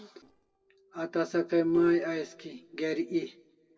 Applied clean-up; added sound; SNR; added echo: neural separator model SepFormer DNS4.